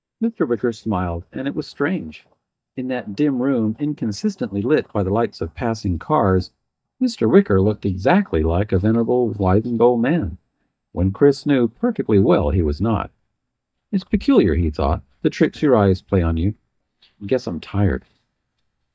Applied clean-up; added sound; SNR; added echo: neural mask model DeepFilterNet 3.